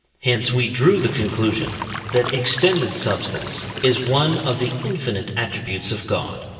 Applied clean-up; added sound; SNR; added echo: none; Cricket / Water; 10 dB; reverberation time 2.5 s.